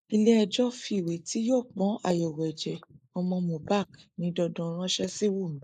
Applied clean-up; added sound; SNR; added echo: neural mask model Resemble Enhance denoiser.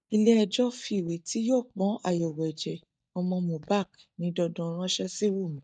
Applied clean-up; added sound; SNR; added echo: neural mask model DeepFilterNet 3.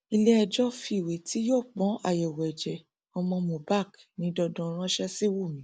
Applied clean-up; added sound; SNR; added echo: none; none; none; none.